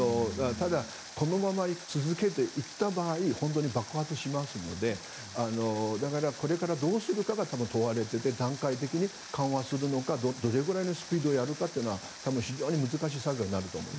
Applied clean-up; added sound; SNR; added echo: none; Water; 15 dB; none.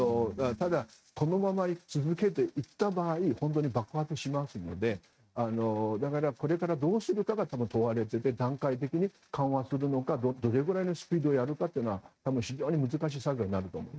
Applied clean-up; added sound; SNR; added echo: neural mask model RNNoise.